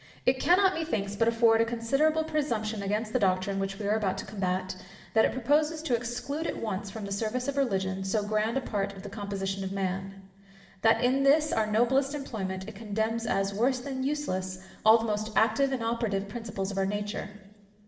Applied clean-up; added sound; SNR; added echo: none; none; none; reverberation time 1.0 s.